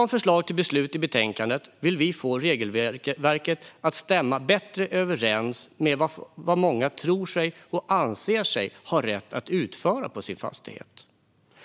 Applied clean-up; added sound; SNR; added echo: none; none; none; none.